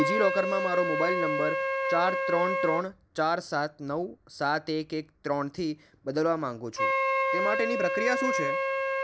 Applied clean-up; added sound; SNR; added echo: none; Wind instrument, woodwind instrument; 0 dB; none.